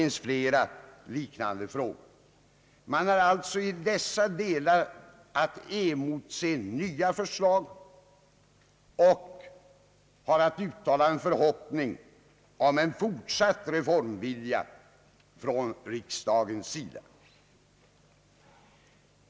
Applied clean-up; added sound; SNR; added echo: none; none; none; none.